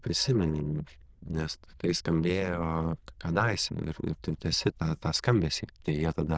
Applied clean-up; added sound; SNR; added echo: neural diffusion model UNIVERSE++.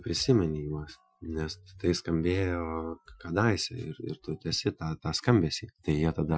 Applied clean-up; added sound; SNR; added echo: classical method Wiener filter.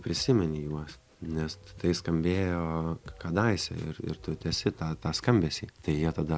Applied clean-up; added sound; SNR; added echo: none; none; none; none.